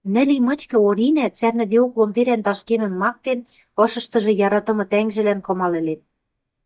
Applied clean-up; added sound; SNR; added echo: neural mask model DeepFilterNet 3.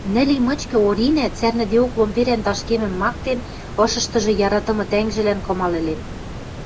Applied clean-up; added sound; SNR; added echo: none; Water; 11 dB; none.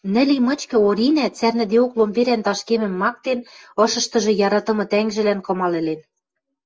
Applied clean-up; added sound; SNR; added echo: none; none; none; none.